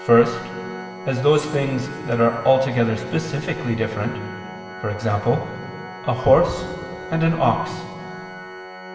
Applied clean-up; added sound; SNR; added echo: none; Organ; 13 dB; reverberation time 2.4 s.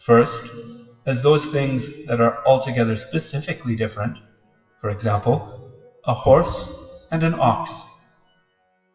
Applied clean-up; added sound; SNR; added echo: classical method WPE with log-MMSE.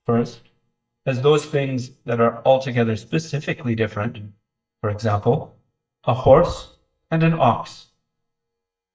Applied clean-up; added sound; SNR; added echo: neural mask model DeepFilterNet 3.